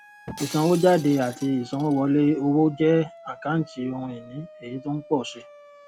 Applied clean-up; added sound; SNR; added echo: none; Siren + Shatter; 19 dB; none.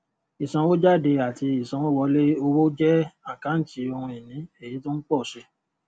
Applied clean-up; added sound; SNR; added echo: none; none; none; none.